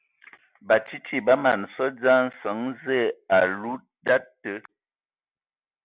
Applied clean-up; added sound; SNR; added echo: none; none; none; none.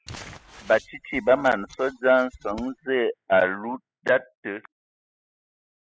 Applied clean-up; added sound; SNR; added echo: classical method spectral subtraction.